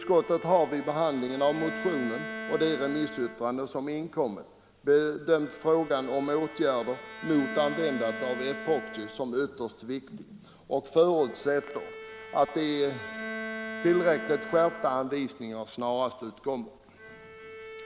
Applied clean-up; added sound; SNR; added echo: none; Bowed string instrument; 12 dB; none.